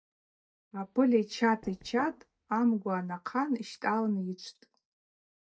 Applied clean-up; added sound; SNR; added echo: neural mask model DeepFilterNet 3.